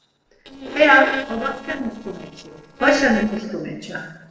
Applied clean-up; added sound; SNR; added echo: neural separator model SepFormer DNS4.